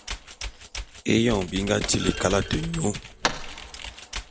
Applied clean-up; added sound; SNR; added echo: none; Computer keyboard + Thump, thud; 7 dB; none.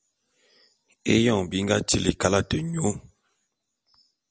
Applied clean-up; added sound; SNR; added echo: none; none; none; none.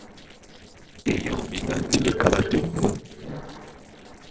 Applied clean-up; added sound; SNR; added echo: neural separator model SepFormer DNS4.